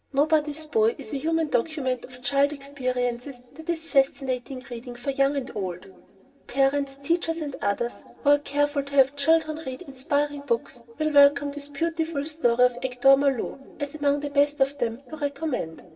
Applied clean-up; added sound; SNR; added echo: none; none; none; reverberation time 2.9 s.